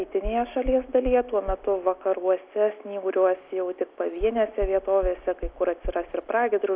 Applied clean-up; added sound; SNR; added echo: none; Knock; 13 dB; none.